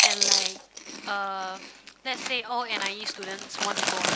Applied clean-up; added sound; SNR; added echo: none; Chewing, mastication; -5 dB; none.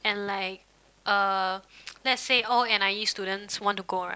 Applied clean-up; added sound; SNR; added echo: none; none; none; none.